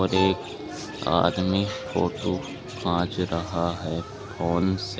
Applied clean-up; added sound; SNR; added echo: none; Bowed string instrument; 10 dB; none.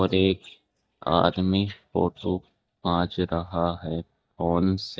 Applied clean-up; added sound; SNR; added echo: neural mask model DeepFilterNet 3.